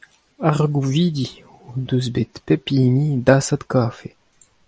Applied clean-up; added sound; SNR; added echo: none; none; none; none.